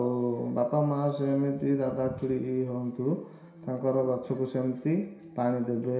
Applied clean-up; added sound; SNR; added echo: none; none; none; reverberation time 0.7 s.